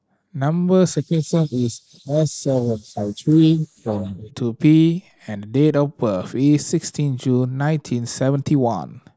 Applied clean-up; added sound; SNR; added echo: neural mask model Resemble Enhance denoiser.